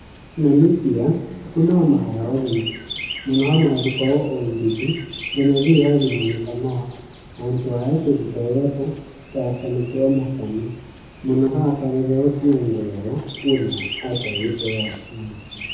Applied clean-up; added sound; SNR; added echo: none; Chirp, tweet; 14 dB; reverberation time 0.9 s.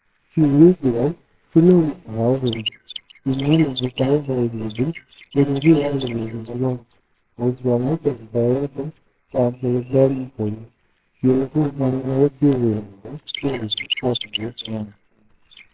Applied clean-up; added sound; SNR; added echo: neural separator model SepFormer WHAMR!.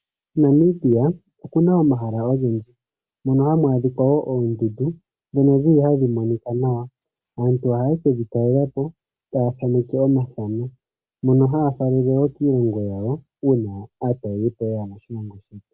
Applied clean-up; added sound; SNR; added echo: none; none; none; none.